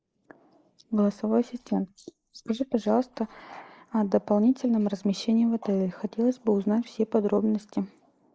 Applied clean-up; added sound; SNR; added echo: neural mask model Resemble Enhance denoiser.